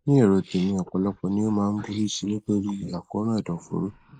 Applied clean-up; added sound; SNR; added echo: neural mask model Resemble Enhance denoiser.